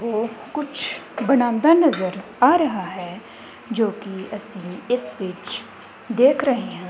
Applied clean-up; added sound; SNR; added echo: none; none; none; none.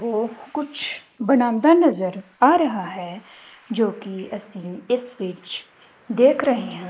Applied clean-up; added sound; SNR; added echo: neural mask model Resemble Enhance denoiser.